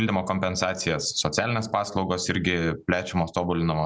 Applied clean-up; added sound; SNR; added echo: none; none; none; none.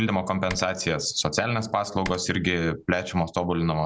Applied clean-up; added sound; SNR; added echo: none; Typing; 18 dB; none.